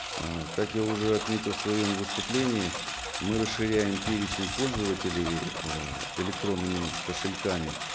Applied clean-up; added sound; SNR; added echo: none; Engine; 5 dB; none.